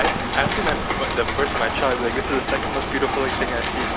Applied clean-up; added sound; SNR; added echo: none; Rain; -1 dB; none.